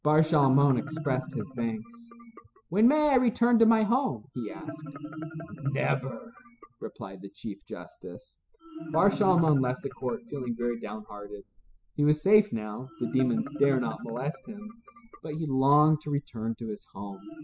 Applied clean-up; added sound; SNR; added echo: classical method spectral subtraction.